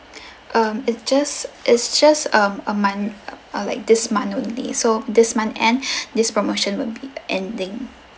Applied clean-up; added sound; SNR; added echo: none; none; none; none.